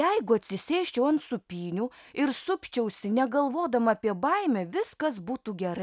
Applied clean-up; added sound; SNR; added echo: none; none; none; none.